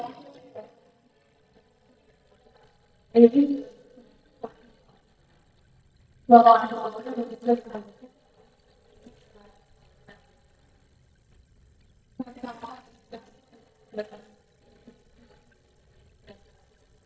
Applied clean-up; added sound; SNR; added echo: neural mask model DeepFilterNet 3.